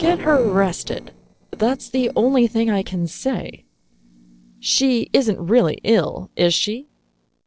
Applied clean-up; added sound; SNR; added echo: neural separator model SepFormer DNS4.